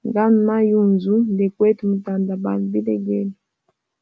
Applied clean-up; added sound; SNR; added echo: none; none; none; none.